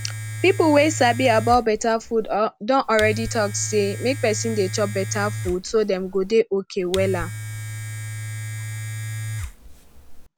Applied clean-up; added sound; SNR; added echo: none; Domestic sounds, home sounds; 9 dB; none.